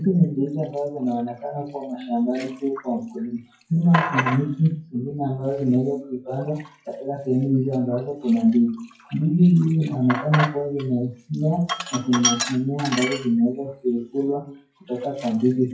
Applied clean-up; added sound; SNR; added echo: classical method WPE with log-MMSE.